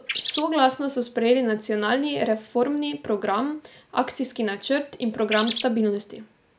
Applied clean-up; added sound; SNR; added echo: none; Bird; -3 dB; none.